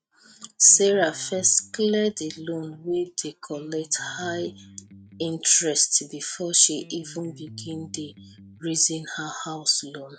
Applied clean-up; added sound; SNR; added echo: neural mask model RNNoise.